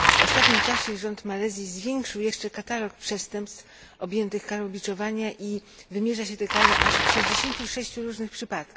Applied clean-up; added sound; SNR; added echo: none; Bicycle; -3 dB; none.